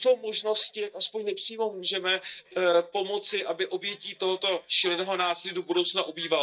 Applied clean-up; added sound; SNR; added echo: neural mask model DeepFilterNet 3.